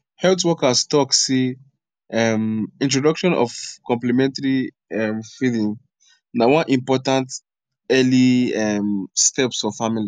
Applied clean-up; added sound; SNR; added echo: none; none; none; none.